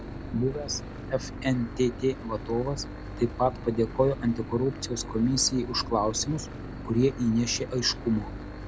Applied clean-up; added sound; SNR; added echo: none; Engine / Boat, Water vehicle; 10 dB; none.